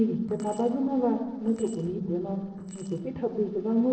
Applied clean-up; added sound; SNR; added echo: neural separator model SepFormer DNS4.